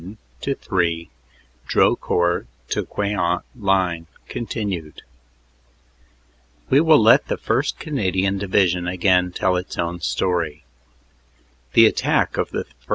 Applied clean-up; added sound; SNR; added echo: none; none; none; none.